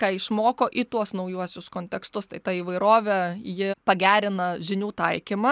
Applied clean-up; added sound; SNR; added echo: none; none; none; none.